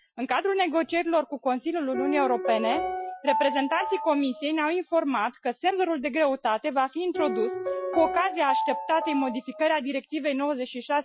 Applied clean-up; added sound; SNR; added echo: classical method Wiener filter.